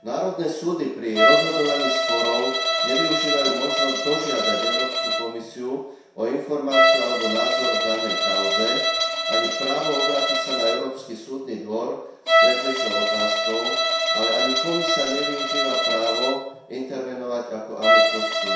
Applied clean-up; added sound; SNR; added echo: none; Bowed string instrument; -4 dB; reverberation time 0.7 s.